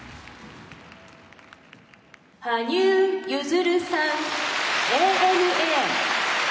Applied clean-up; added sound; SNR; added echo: none; none; none; none.